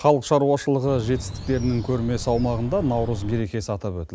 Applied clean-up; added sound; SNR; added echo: none; Bird; 10 dB; none.